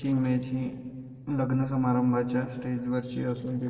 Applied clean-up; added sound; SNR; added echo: neural separator model SepFormer DNS4.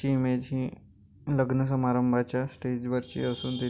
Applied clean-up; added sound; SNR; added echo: none; none; none; none.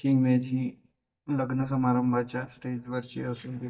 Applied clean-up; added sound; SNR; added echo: neural mask model DeepFilterNet 3.